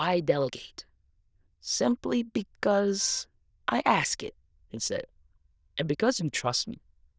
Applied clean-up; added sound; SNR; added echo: neural diffusion model UNIVERSE++.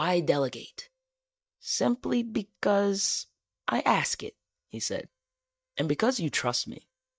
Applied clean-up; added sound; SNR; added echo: neural mask model DeepFilterNet 3.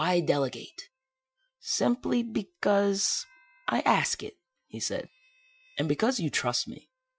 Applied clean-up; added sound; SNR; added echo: classical method Wiener filter.